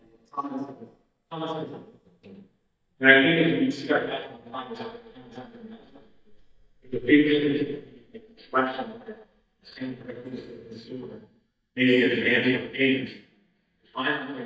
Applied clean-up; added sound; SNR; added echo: neural mask model DeepFilterNet 3.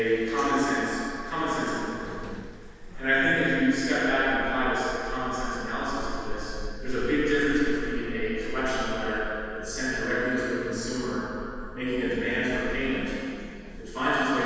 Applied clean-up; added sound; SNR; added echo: none; Sliding door; 9 dB; reverberation time 2.1 s.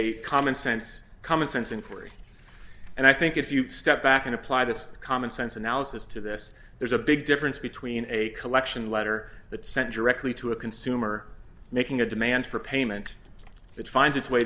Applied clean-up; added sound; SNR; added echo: none; none; none; none.